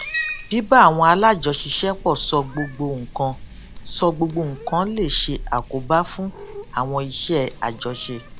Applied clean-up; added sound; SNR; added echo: none; Cat; 13 dB; none.